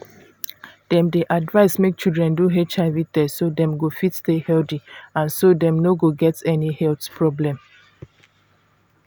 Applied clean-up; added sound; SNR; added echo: none; none; none; none.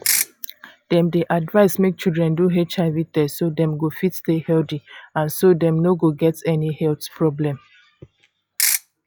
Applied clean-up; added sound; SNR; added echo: classical method log-MMSE.